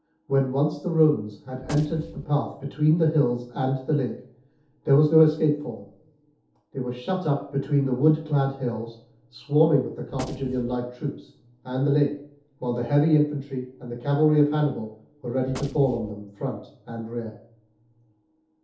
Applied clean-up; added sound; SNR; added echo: none; Gunshot, gunfire; 13 dB; reverberation time 0.5 s.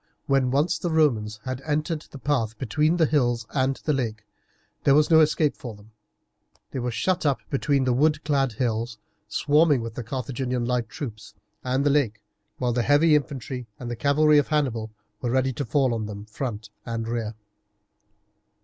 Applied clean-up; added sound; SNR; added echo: none; none; none; none.